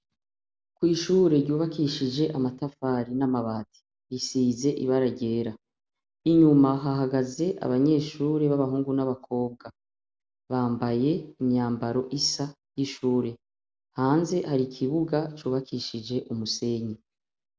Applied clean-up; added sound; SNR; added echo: none; none; none; none.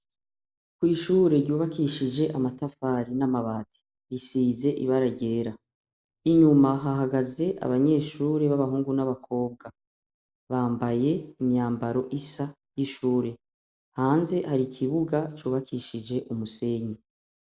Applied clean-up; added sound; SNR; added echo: neural mask model Resemble Enhance denoiser.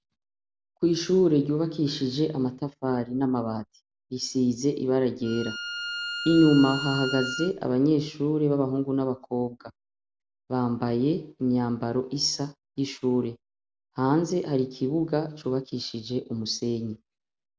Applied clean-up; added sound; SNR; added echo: none; Bowed string instrument; 8 dB; none.